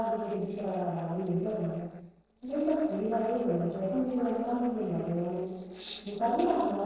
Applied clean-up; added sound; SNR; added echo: neural separator model SepFormer DNS4.